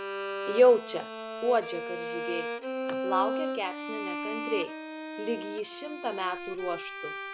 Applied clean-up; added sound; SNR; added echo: none; Bowed string instrument; 5 dB; none.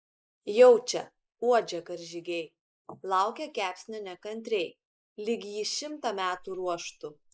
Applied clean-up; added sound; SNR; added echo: neural mask model Resemble Enhance denoiser.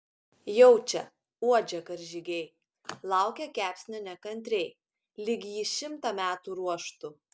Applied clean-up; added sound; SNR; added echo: none; none; none; none.